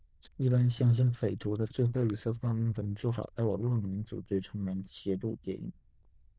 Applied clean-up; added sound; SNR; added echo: neural diffusion model UNIVERSE++.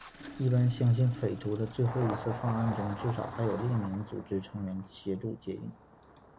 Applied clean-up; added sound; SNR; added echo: none; Engine starting; 12 dB; none.